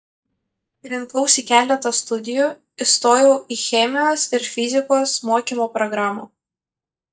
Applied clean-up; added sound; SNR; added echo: neural mask model DeepFilterNet 3.